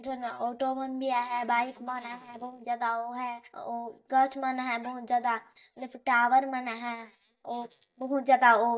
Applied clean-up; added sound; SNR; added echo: neural mask model DeepFilterNet 3.